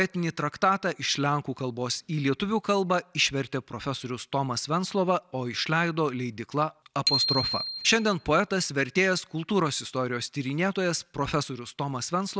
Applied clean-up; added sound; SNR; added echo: none; Bicycle bell; 5 dB; none.